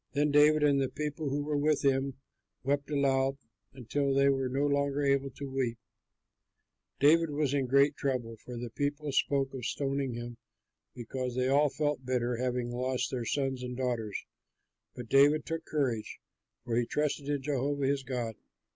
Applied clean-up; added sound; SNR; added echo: none; none; none; none.